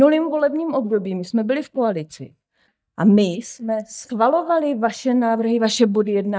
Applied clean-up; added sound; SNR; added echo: neural mask model DeepFilterNet 3.